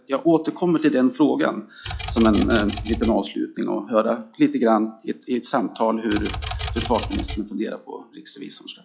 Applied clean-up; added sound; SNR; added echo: classical method log-MMSE.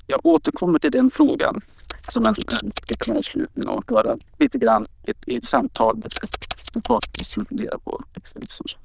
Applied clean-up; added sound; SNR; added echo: neural diffusion model UNIVERSE++.